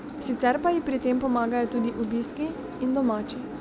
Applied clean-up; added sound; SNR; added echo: none; Engine; 10 dB; none.